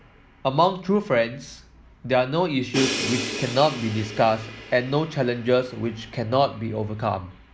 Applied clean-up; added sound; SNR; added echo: none; Crash cymbal; 11 dB; none.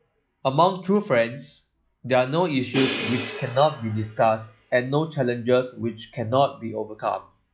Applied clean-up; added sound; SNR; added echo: classical method log-MMSE.